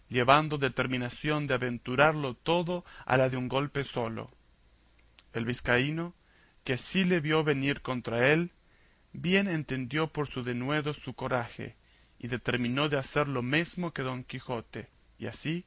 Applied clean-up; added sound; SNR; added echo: none; none; none; none.